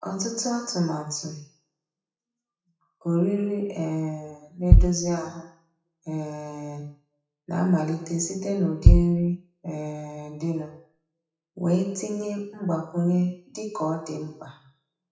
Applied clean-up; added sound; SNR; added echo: classical method WPE with log-MMSE.